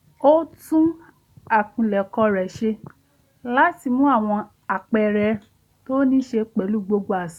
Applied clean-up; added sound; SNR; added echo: none; none; none; none.